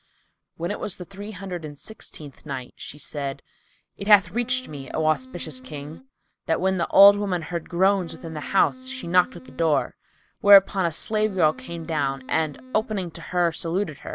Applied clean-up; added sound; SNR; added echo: none; Wind instrument, woodwind instrument; 18 dB; none.